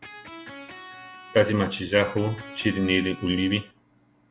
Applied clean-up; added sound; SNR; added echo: none; Electric guitar; 16 dB; none.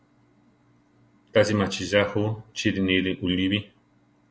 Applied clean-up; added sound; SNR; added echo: none; none; none; none.